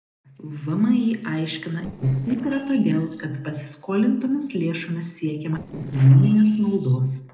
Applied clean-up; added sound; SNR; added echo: neural separator model SepFormer DNS4.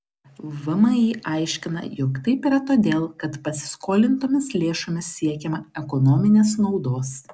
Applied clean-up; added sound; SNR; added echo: none; none; none; none.